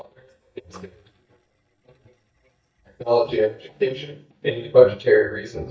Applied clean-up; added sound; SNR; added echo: neural mask model DeepFilterNet 3.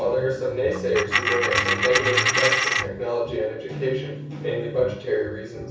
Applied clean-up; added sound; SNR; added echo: none; Coin (dropping); -3 dB; reverberation time 0.6 s.